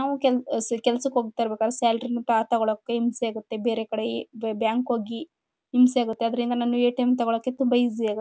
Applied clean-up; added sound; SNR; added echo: none; none; none; none.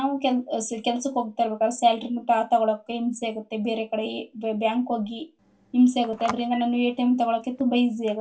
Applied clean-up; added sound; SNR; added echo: none; Telephone; 17 dB; reverberation time 0.2 s.